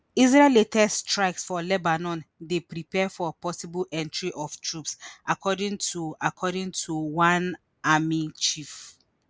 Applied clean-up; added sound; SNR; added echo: none; none; none; none.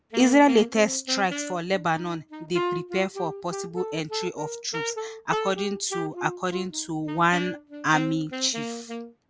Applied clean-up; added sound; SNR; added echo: none; Wind instrument, woodwind instrument; 8 dB; none.